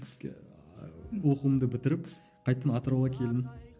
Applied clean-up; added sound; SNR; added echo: none; none; none; none.